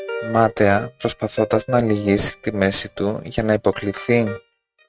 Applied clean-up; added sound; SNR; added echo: neural mask model RNNoise.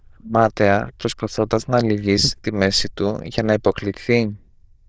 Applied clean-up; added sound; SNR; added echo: neural diffusion model UNIVERSE++.